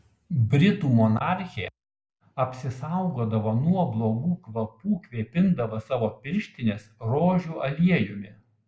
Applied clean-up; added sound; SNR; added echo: none; none; none; none.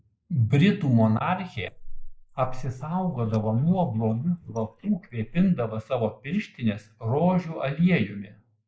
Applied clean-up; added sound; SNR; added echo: neural mask model Resemble Enhance denoiser.